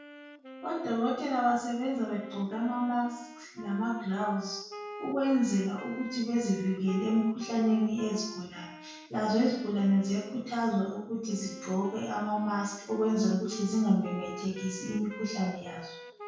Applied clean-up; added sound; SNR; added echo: none; Wind instrument, woodwind instrument; 16 dB; reverberation time 0.6 s.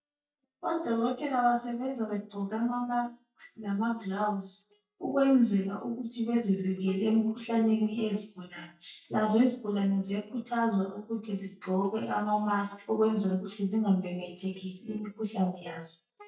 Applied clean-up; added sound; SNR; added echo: neural mask model DeepFilterNet 3.